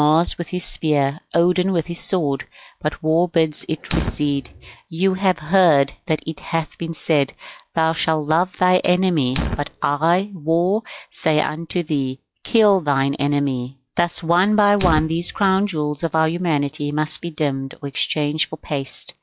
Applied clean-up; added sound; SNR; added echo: classical method log-MMSE.